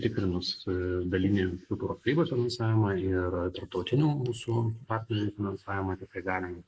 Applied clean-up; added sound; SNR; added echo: neural mask model Resemble Enhance denoiser.